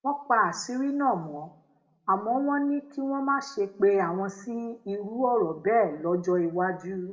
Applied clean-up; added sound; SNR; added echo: none; none; none; reverberation time 0.4 s.